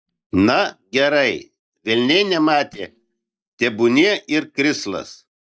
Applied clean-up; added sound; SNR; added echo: neural mask model DeepFilterNet 3.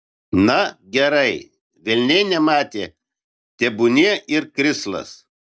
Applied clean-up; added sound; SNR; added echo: none; none; none; none.